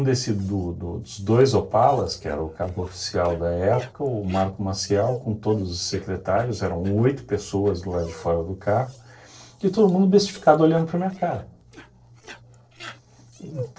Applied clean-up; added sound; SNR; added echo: neural separator model SepFormer DNS4.